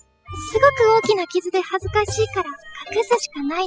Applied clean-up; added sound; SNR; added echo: classical method spectral subtraction.